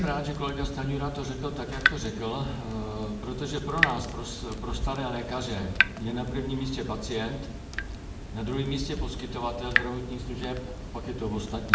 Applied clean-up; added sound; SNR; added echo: none; Drip / Water tap, faucet; 0 dB; reverberation time 0.7 s.